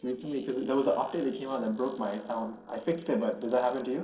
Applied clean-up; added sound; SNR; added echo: neural separator model SepFormer DNS4.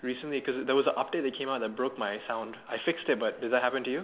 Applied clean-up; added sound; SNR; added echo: none; none; none; none.